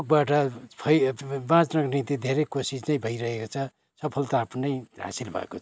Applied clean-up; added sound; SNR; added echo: none; none; none; none.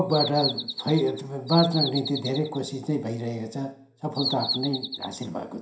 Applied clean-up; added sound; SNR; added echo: none; Bird vocalization, bird call, bird song; 5 dB; reverberation time 0.5 s.